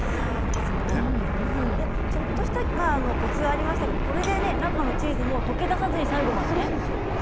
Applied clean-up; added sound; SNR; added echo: none; Fixed-wing aircraft, airplane; -4 dB; none.